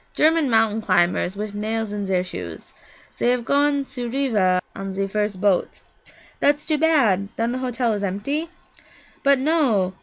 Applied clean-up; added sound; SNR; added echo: none; none; none; none.